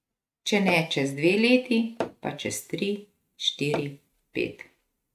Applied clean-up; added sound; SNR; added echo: neural mask model RNNoise.